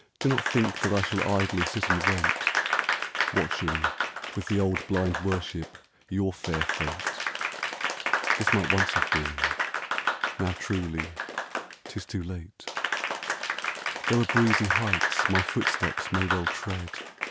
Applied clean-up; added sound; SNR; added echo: none; Applause; -1 dB; none.